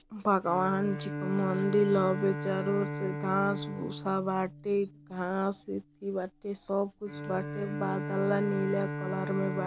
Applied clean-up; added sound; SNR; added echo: none; Bowed string instrument; 7 dB; none.